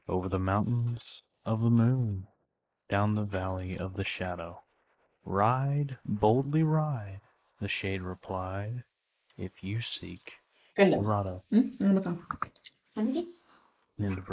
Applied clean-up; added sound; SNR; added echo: neural mask model Resemble Enhance denoiser.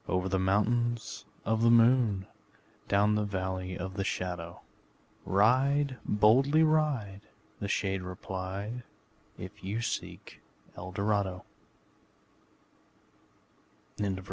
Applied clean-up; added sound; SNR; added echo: none; none; none; none.